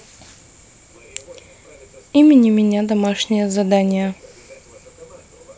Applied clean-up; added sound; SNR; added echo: none; none; none; none.